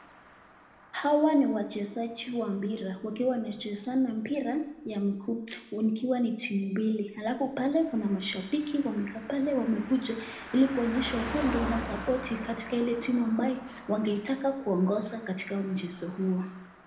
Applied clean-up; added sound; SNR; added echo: none; Car passing by; 14 dB; reverberation time 0.8 s.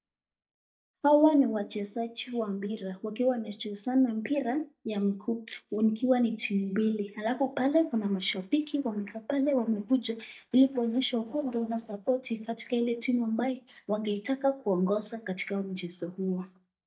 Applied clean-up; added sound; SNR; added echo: neural mask model DeepFilterNet 3.